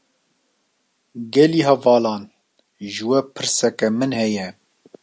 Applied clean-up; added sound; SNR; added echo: none; none; none; none.